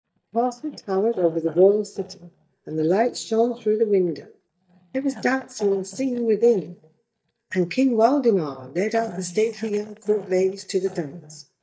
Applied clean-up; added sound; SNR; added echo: neural mask model DeepFilterNet 3.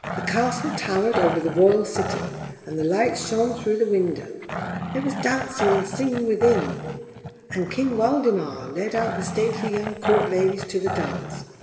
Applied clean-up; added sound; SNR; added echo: none; Growling; 7 dB; reverberation time 2.7 s.